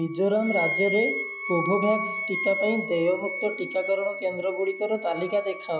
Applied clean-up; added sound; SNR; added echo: classical method log-MMSE.